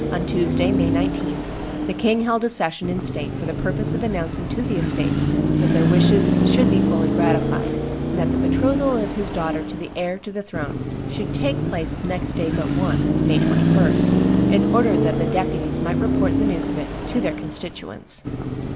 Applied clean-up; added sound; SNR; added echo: none; Car passing by / Traffic noise, roadway noise / Engine; -5 dB; none.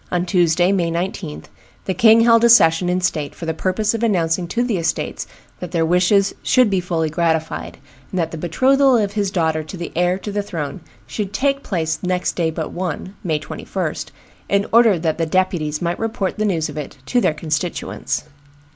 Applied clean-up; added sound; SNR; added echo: none; none; none; none.